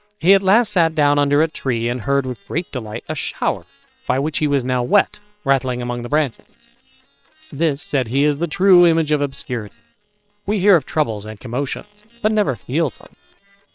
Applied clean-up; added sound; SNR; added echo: neural separator model SepFormer WHAM!.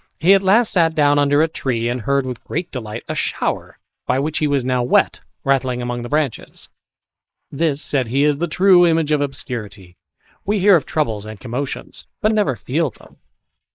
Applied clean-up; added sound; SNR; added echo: neural mask model Resemble Enhance denoiser.